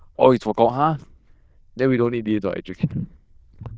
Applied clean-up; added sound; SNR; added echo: neural diffusion model UNIVERSE++.